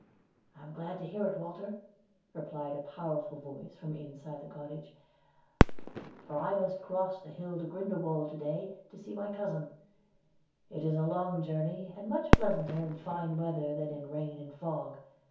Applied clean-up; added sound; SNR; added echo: none; Fireworks; 0 dB; reverberation time 0.6 s.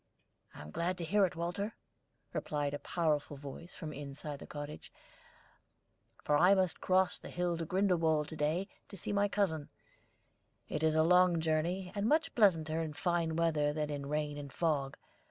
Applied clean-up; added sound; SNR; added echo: none; none; none; none.